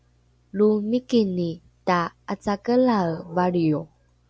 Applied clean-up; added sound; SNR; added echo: none; none; none; none.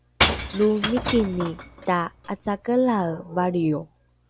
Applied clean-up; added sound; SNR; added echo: none; Shatter / Crushing; 4 dB; none.